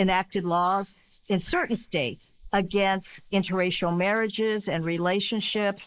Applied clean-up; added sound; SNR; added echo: neural mask model Resemble Enhance denoiser.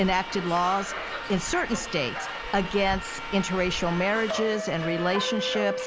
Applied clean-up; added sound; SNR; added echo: none; Subway, metro, underground; 6 dB; none.